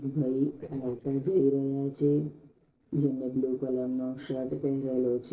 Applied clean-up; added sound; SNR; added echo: neural separator model SepFormer DNS4.